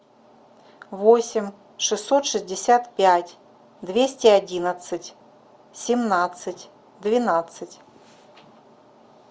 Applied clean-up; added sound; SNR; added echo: none; none; none; none.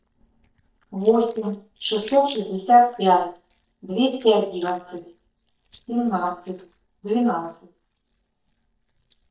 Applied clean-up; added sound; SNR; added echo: neural mask model DeepFilterNet 3.